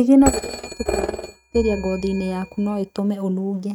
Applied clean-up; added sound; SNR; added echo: neural mask model RNNoise.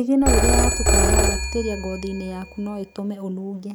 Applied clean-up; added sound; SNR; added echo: none; Telephone; -5 dB; none.